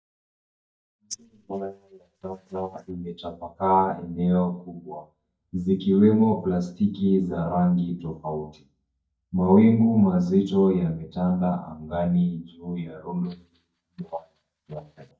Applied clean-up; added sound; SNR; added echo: neural mask model DeepFilterNet 3.